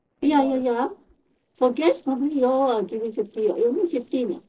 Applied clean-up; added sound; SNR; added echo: neural separator model SepFormer DNS4.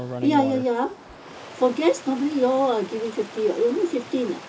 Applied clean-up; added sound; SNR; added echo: none; Stream; 14 dB; reverberation time 0.2 s.